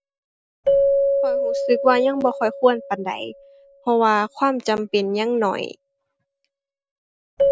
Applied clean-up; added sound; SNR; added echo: none; Keyboard (musical); 2 dB; none.